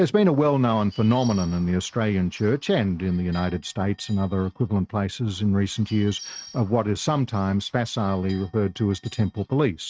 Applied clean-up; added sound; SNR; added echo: neural mask model RNNoise.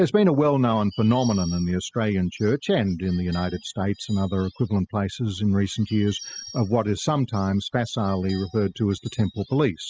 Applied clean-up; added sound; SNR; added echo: classical method spectral subtraction.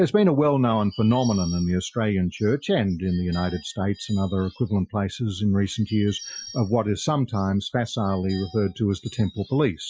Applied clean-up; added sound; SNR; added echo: classical method Wiener filter.